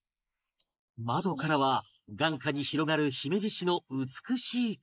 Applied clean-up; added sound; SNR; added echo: neural mask model Resemble Enhance denoiser.